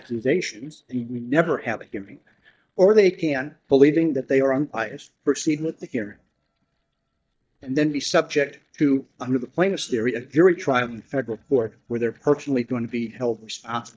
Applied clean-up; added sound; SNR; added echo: neural mask model DeepFilterNet 3.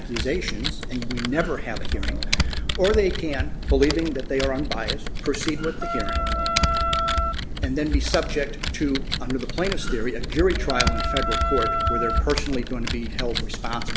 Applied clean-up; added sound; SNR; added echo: none; Wind instrument, woodwind instrument + Computer keyboard; 0 dB; none.